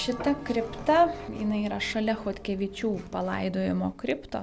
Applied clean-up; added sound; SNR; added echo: none; Bell; 17 dB; none.